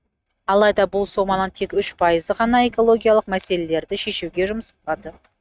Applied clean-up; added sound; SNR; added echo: neural mask model RNNoise.